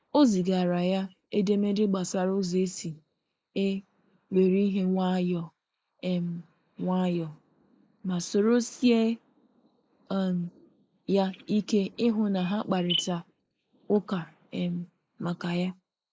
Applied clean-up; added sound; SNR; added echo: neural mask model Resemble Enhance denoiser.